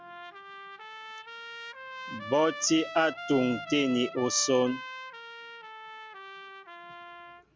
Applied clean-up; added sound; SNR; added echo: none; Trumpet; 11 dB; none.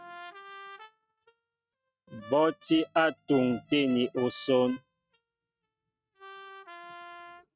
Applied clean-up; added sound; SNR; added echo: neural mask model RNNoise.